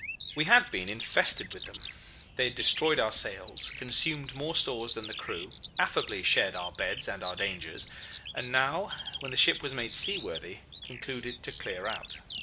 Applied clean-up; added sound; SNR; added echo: none; Bird vocalization, bird call, bird song; 7 dB; none.